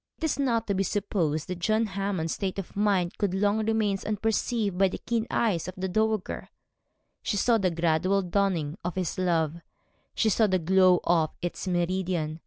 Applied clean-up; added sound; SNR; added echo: none; none; none; none.